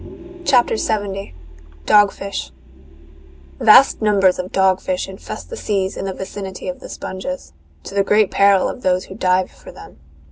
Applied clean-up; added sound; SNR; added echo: none; Vehicle; 20 dB; none.